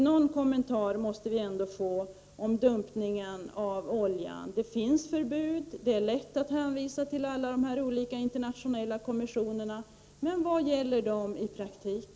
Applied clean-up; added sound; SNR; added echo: none; none; none; none.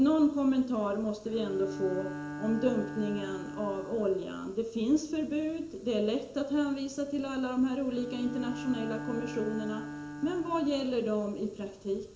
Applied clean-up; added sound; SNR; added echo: none; Bowed string instrument; 12 dB; reverberation time 1.6 s.